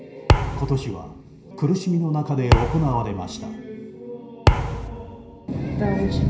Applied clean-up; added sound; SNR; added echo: none; Thump, thud; 0 dB; reverberation time 0.5 s.